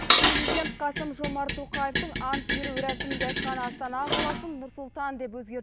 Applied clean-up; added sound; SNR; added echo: none; Dishes, pots, and pans; -4 dB; none.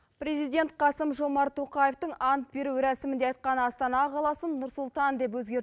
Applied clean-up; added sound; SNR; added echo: none; none; none; none.